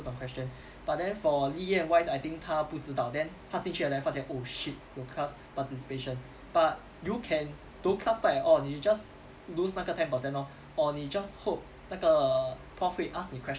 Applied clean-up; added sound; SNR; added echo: none; none; none; none.